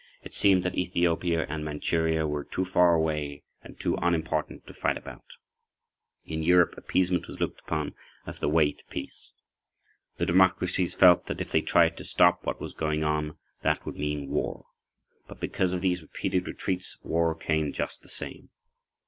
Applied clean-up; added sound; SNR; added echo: none; none; none; none.